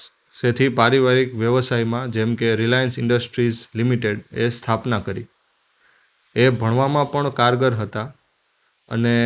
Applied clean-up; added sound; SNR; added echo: neural mask model Resemble Enhance denoiser.